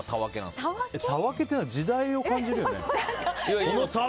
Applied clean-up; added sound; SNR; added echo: none; none; none; none.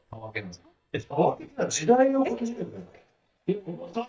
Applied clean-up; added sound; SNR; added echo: neural mask model DeepFilterNet 3.